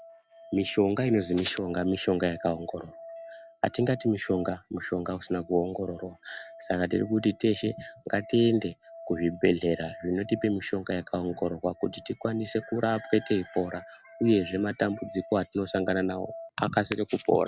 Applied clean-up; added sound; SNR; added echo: none; Musical instrument; 19 dB; none.